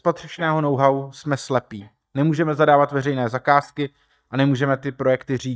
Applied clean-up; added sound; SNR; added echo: neural mask model DeepFilterNet 3.